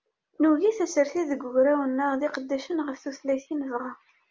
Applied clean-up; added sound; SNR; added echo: none; none; none; none.